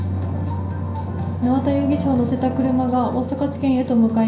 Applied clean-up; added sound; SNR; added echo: none; Bass guitar; 8 dB; reverberation time 0.6 s.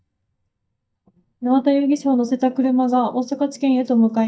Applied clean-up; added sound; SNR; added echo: neural mask model DeepFilterNet 3.